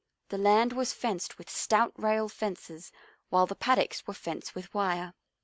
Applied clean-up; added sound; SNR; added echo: none; none; none; none.